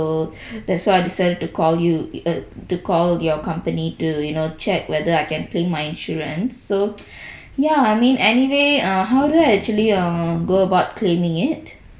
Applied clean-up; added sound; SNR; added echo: none; Strum; 17 dB; none.